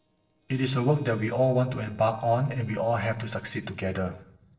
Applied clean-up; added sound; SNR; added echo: neural separator model SepFormer DNS4.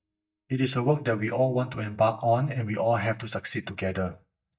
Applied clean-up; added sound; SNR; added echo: neural mask model DeepFilterNet 3.